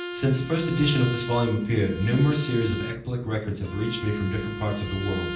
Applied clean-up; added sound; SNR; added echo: none; Bowed string instrument; 10 dB; reverberation time 0.6 s.